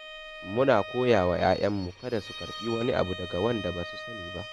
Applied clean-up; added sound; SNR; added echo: none; Bowed string instrument; 12 dB; none.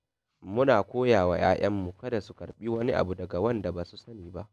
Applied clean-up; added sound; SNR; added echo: none; none; none; none.